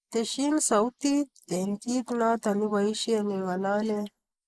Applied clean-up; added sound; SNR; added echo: neural mask model Resemble Enhance denoiser.